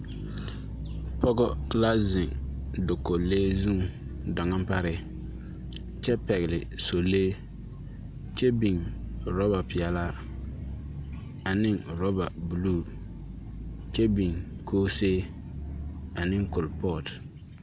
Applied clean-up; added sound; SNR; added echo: none; none; none; none.